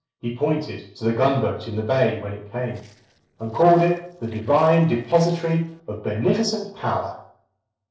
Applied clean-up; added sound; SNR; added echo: neural separator model SepFormer DNS4.